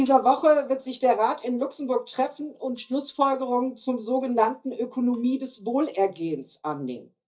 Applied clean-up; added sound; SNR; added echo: neural mask model DeepFilterNet 3.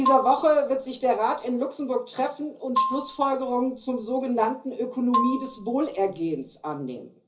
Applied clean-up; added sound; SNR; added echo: none; Marimba, xylophone; 5 dB; reverberation time 0.5 s.